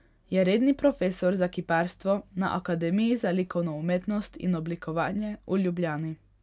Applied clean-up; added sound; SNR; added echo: none; none; none; none.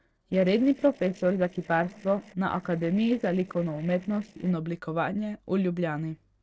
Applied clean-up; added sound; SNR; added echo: neural separator model SepFormer DNS4.